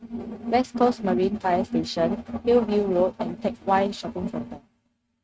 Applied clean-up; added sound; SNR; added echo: neural mask model RNNoise.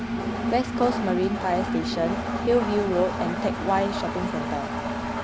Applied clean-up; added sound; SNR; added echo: none; Engine; 1 dB; none.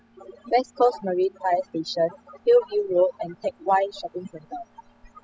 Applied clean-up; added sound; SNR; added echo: classical method spectral subtraction.